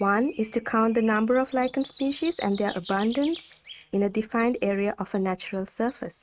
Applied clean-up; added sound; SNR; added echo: neural mask model RNNoise.